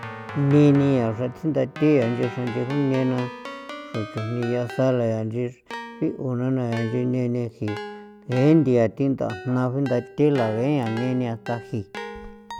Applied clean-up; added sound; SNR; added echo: none; Keyboard (musical); 14 dB; none.